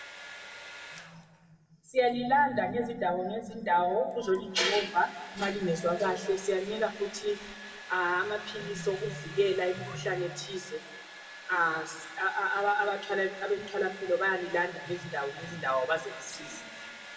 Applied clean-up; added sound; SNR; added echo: none; Domestic sounds, home sounds; 16 dB; reverberation time 1.1 s.